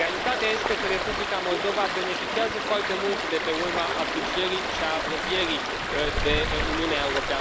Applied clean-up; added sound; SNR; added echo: none; Stream; -1 dB; none.